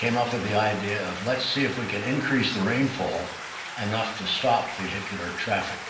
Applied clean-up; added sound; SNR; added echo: none; Stream; 10 dB; reverberation time 0.9 s.